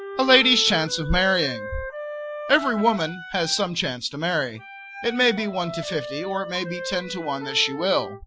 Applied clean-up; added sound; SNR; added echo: classical method Wiener filter.